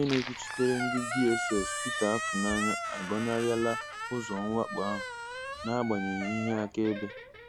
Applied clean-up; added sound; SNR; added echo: none; Squeak; 5 dB; none.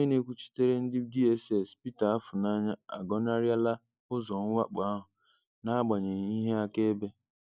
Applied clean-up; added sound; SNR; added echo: none; none; none; none.